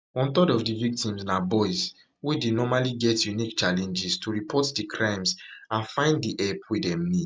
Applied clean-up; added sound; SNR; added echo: none; none; none; none.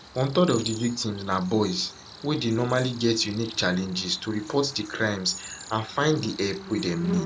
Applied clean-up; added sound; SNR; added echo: none; Cricket; 15 dB; none.